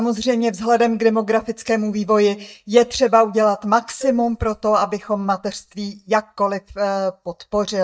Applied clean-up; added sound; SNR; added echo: neural mask model DeepFilterNet 3.